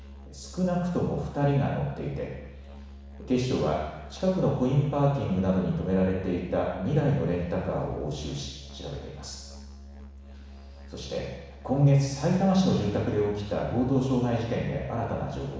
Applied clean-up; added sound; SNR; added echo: none; Musical instrument; 17 dB; reverberation time 1.1 s.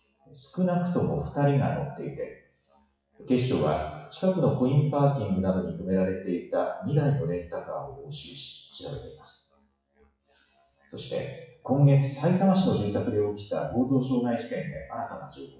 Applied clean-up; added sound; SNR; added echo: classical method WPE with log-MMSE.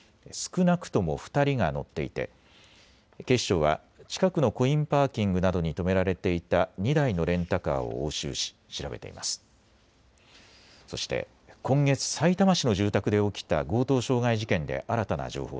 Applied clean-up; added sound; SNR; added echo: none; none; none; none.